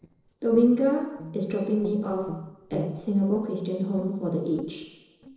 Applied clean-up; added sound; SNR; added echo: neural separator model SepFormer DNS4.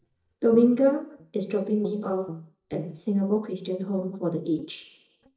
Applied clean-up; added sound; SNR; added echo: neural mask model DeepFilterNet 3.